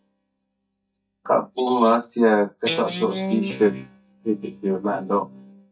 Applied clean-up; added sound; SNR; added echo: neural mask model DeepFilterNet 3.